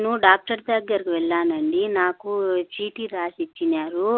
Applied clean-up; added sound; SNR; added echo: none; none; none; none.